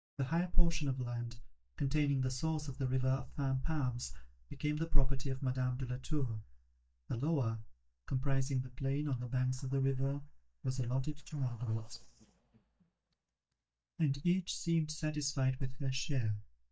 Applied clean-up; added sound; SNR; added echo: neural mask model DeepFilterNet 3.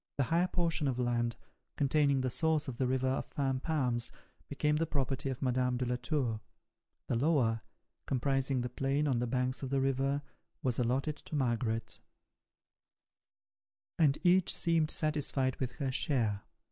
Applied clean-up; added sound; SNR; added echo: none; none; none; none.